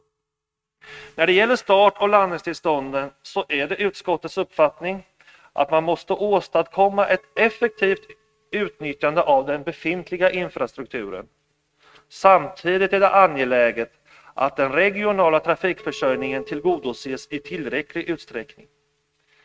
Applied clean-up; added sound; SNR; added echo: neural mask model RNNoise.